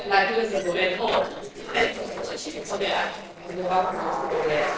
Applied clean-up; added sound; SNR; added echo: neural separator model SepFormer DNS4.